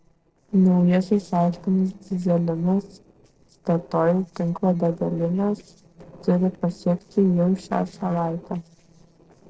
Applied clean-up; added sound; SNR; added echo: neural separator model SepFormer DNS4.